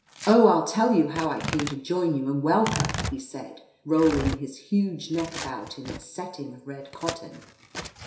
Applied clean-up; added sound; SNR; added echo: none; Tearing; 10 dB; reverberation time 0.7 s.